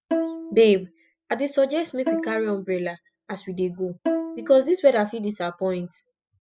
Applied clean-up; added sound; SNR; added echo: classical method spectral subtraction.